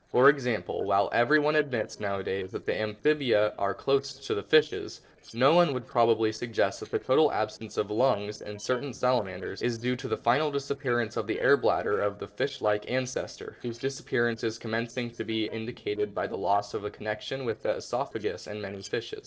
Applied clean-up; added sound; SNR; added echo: neural separator model SepFormer DNS4.